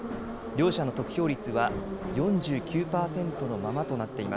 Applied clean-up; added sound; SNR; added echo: none; Subway, metro, underground; 6 dB; none.